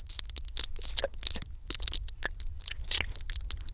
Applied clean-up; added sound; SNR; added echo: neural diffusion model UNIVERSE++.